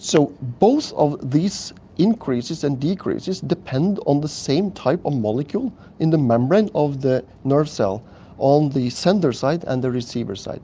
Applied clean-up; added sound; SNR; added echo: none; none; none; none.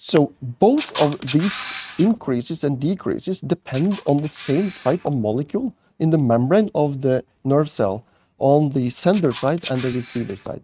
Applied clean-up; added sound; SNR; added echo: neural mask model RNNoise.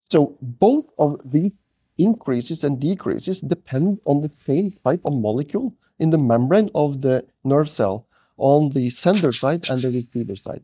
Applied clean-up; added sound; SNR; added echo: neural mask model DeepFilterNet 3.